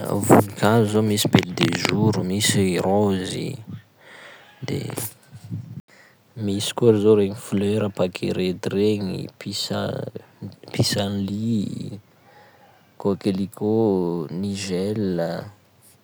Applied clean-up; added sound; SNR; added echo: none; none; none; none.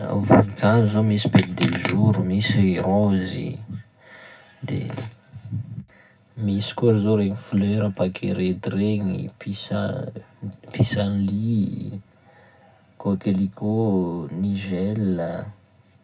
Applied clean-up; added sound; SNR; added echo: none; none; none; reverberation time 0.4 s.